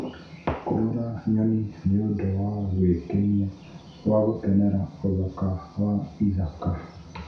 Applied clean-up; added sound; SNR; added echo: none; none; none; reverberation time 0.6 s.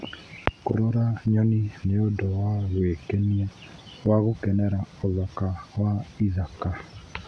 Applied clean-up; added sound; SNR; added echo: none; none; none; none.